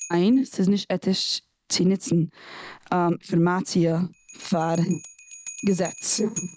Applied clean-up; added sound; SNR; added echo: none; Bell; 19 dB; none.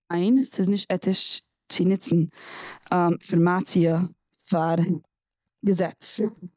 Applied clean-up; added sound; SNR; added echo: neural mask model DeepFilterNet 3.